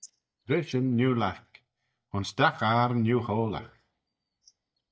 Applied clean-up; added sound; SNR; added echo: neural mask model DeepFilterNet 3.